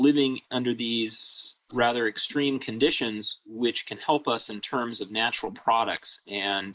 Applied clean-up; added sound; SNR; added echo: neural mask model Resemble Enhance denoiser.